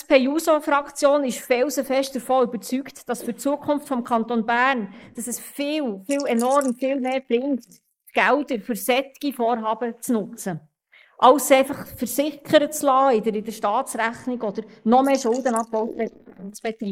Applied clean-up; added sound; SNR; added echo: neural mask model Resemble Enhance denoiser.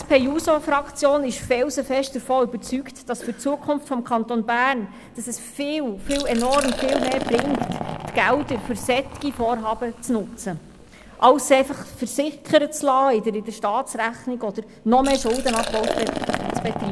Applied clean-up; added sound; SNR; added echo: none; Liquid; 10 dB; none.